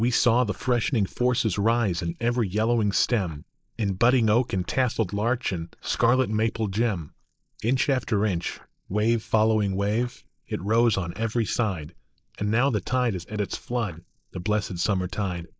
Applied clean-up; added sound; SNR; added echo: neural mask model Resemble Enhance denoiser.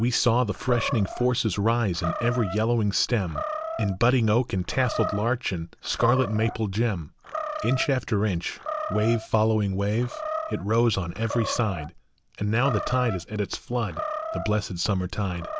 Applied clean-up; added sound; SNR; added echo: none; Animal; 10 dB; none.